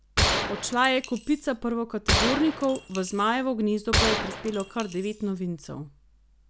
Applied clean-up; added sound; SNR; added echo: none; Gunshot, gunfire; 2 dB; none.